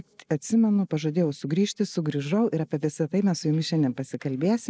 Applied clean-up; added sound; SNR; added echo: none; none; none; none.